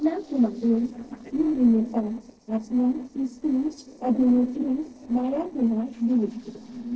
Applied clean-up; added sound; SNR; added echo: neural separator model SepFormer DNS4.